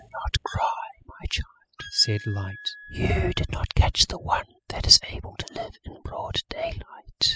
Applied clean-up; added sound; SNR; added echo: classical method spectral subtraction.